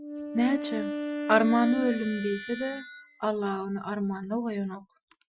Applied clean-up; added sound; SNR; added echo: classical method Wiener filter.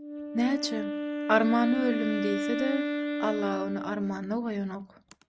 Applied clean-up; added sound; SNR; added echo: none; Wind instrument, woodwind instrument; 3 dB; none.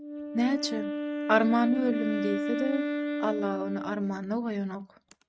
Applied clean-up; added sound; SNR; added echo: neural mask model RNNoise.